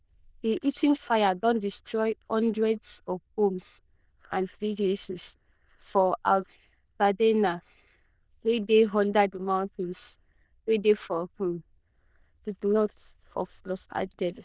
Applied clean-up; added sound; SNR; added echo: neural diffusion model UNIVERSE++.